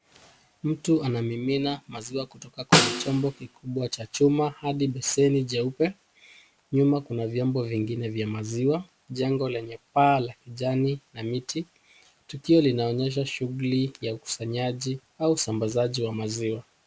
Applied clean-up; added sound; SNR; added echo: none; Snare drum; -1 dB; none.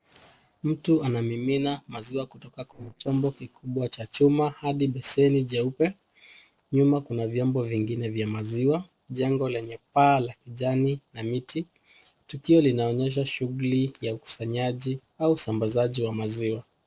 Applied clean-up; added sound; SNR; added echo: neural separator model SepFormer DNS4.